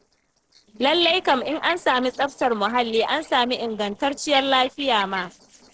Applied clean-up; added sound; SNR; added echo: neural separator model SepFormer DNS4.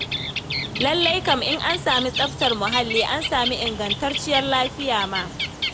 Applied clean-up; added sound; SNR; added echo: none; Bird; 3 dB; none.